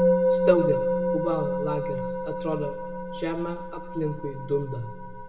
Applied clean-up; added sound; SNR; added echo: none; Musical instrument; -3 dB; reverberation time 1.2 s.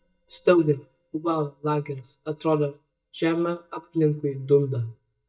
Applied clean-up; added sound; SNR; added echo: neural mask model DeepFilterNet 3.